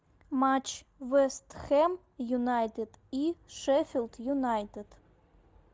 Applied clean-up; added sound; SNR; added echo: none; none; none; none.